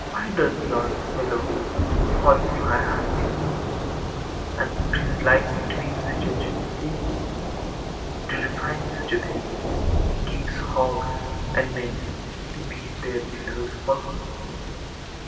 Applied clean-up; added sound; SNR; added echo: none; Thunder / Rain; -1 dB; reverberation time 2.7 s.